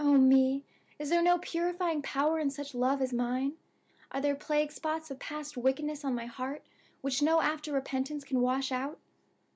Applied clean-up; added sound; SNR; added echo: none; none; none; none.